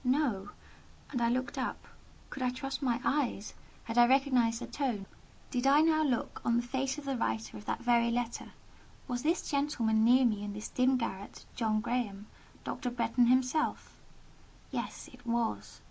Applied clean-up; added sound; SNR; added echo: none; none; none; none.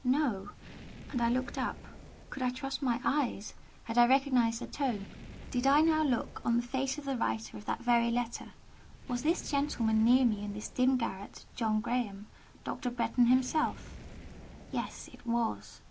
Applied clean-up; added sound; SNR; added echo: none; Fire; 19 dB; none.